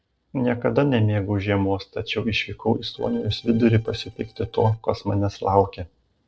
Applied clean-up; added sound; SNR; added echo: neural separator model SepFormer DNS4.